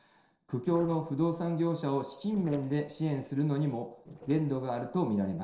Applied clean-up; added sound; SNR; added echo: neural separator model SepFormer DNS4.